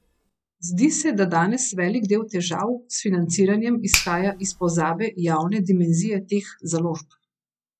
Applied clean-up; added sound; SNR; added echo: classical method log-MMSE.